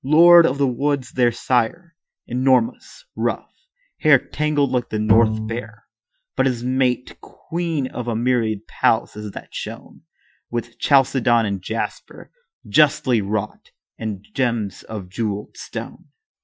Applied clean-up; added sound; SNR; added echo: classical method Wiener filter.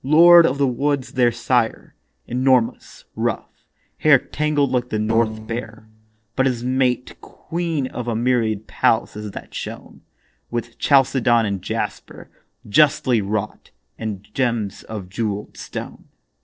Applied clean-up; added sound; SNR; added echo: neural separator model SepFormer DNS4.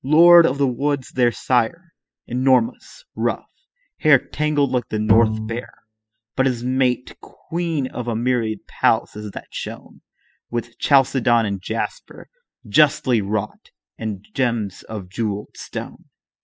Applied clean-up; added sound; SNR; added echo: classical method spectral subtraction.